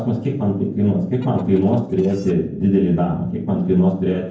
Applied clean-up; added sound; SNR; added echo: neural separator model SepFormer DNS4.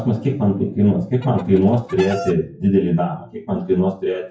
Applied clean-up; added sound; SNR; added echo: classical method WPE with log-MMSE.